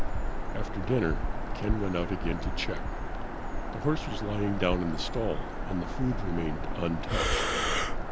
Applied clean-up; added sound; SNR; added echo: none; Breathing + Bird vocalization, bird call, bird song; -3 dB; none.